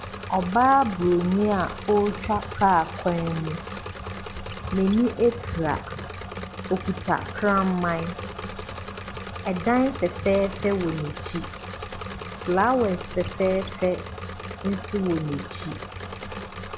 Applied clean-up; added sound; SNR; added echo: none; Engine / Mechanisms; 10 dB; none.